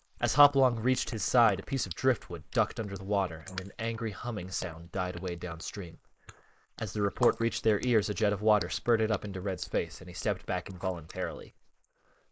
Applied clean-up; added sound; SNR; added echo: neural mask model Resemble Enhance denoiser.